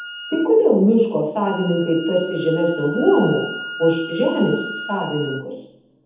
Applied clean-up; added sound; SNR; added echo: none; Wind instrument, woodwind instrument; 14 dB; reverberation time 0.8 s.